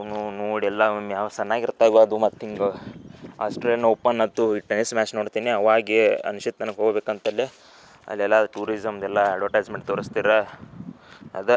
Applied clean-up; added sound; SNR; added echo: none; none; none; none.